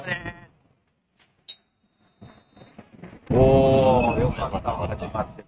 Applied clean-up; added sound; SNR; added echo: neural mask model RNNoise.